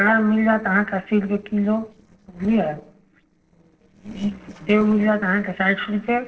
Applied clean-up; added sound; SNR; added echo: neural separator model SepFormer DNS4.